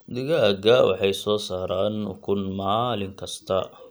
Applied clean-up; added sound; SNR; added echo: none; none; none; none.